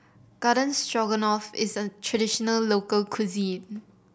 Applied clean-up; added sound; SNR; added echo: none; none; none; none.